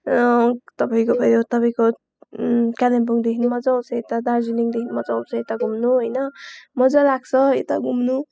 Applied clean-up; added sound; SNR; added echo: classical method spectral subtraction.